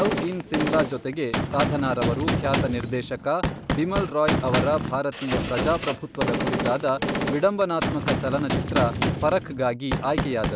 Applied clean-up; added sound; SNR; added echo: none; Gunshot, gunfire; 1 dB; none.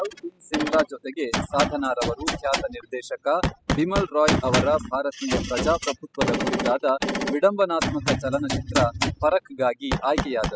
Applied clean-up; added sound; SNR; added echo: classical method spectral subtraction.